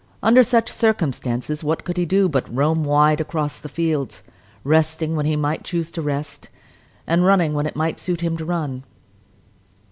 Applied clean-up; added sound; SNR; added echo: none; none; none; none.